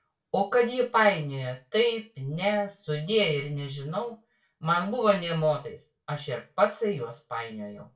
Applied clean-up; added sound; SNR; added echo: none; none; none; reverberation time 0.3 s.